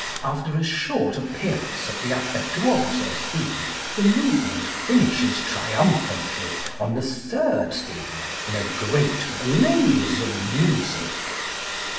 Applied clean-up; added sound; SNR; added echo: none; Domestic sounds, home sounds; 7 dB; reverberation time 1.0 s.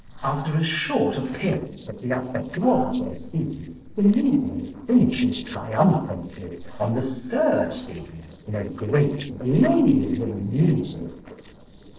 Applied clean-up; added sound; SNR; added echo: neural separator model SepFormer DNS4.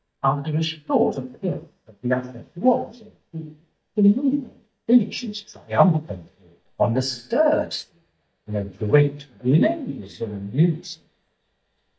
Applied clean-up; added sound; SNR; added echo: neural mask model DeepFilterNet 3.